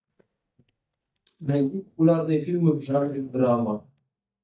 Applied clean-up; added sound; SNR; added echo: neural mask model DeepFilterNet 3.